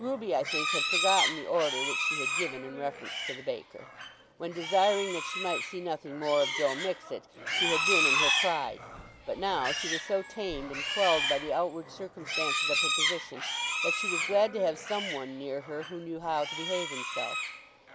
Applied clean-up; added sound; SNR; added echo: none; Livestock, farm animals, working animals; 0 dB; none.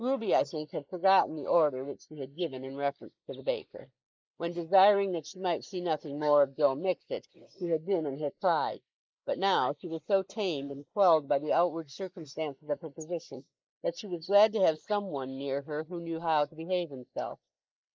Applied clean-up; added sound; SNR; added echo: neural mask model Resemble Enhance denoiser.